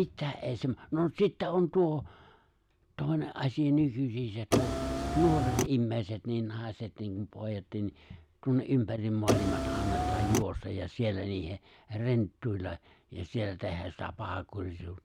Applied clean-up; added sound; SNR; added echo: none; Car; -3 dB; none.